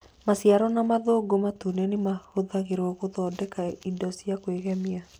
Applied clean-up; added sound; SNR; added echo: none; none; none; none.